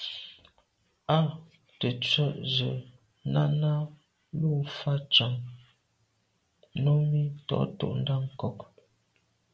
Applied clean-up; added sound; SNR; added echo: none; none; none; none.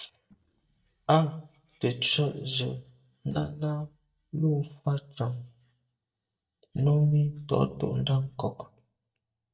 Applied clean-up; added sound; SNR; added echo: neural mask model DeepFilterNet 3.